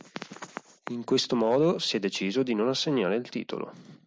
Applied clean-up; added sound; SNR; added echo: none; none; none; none.